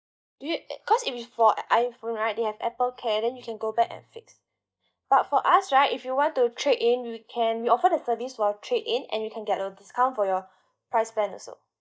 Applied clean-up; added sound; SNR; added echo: neural mask model DeepFilterNet 3.